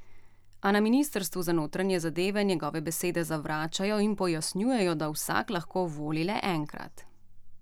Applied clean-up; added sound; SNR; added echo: none; none; none; none.